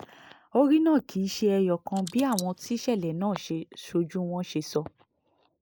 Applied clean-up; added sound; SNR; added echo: neural mask model Resemble Enhance denoiser.